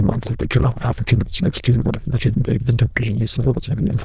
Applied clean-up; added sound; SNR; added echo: neural diffusion model UNIVERSE++.